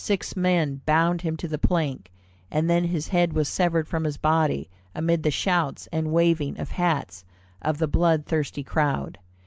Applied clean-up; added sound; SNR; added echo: none; none; none; none.